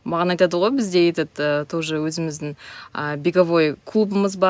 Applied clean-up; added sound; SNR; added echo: none; none; none; none.